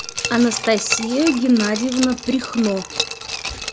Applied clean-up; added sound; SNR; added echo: none; Glass; 7 dB; none.